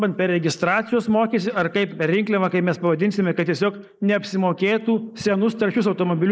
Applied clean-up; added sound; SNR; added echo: neural mask model Resemble Enhance denoiser.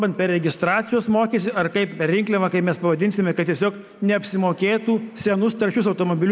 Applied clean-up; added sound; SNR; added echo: none; none; none; none.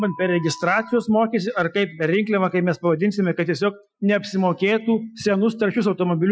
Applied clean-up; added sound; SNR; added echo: classical method Wiener filter.